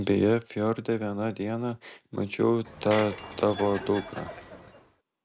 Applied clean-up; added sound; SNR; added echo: none; Door / Chime; 4 dB; none.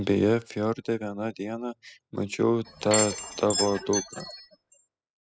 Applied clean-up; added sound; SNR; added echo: classical method spectral subtraction.